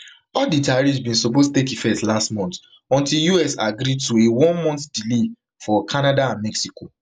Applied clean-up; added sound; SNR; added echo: none; none; none; none.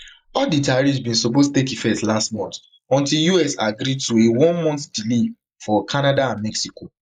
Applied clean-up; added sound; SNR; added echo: neural mask model Resemble Enhance denoiser.